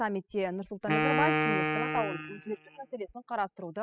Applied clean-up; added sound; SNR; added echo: classical method spectral subtraction.